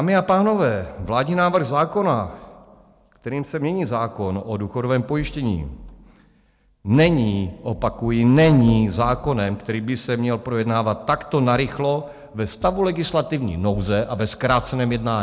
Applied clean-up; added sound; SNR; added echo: none; none; none; none.